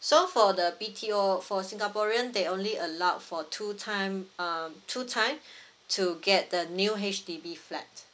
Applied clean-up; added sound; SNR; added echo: none; none; none; none.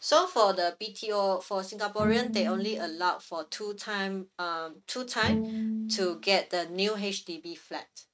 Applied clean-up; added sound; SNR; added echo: neural mask model RNNoise.